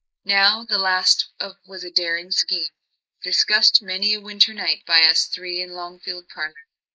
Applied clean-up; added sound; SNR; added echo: neural mask model Resemble Enhance denoiser.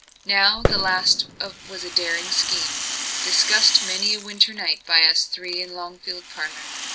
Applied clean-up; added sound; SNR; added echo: none; Rattle + Fireworks; 7 dB; none.